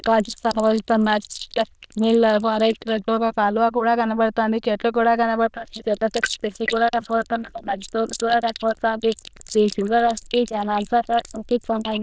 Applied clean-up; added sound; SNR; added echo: neural diffusion model UNIVERSE++.